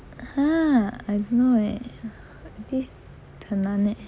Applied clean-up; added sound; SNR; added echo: none; none; none; none.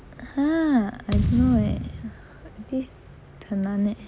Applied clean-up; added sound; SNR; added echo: none; Thump, thud; 1 dB; none.